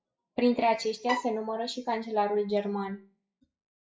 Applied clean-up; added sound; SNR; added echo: classical method WPE with log-MMSE.